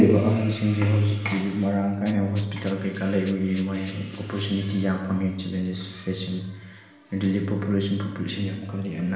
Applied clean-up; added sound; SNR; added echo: none; Rattle (instrument); 17 dB; reverberation time 0.9 s.